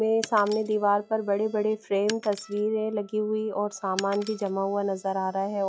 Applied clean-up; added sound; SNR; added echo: classical method log-MMSE.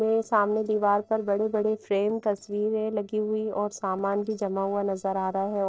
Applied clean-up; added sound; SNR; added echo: neural separator model SepFormer DNS4.